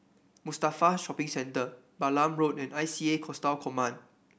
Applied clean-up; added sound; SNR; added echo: none; none; none; none.